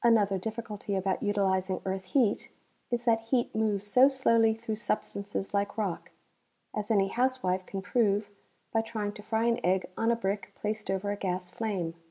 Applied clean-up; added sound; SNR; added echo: none; none; none; none.